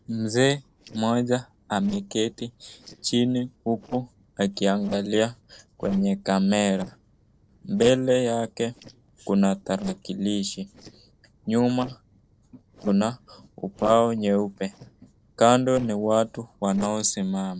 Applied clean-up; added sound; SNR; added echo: neural separator model SepFormer DNS4.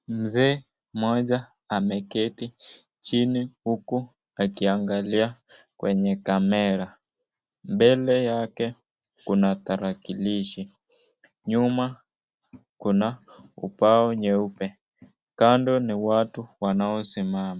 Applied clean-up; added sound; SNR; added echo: none; none; none; none.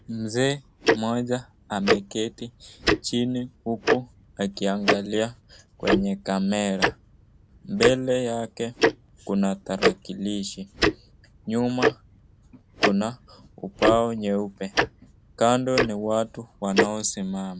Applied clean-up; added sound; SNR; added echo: none; Tick-tock; 2 dB; none.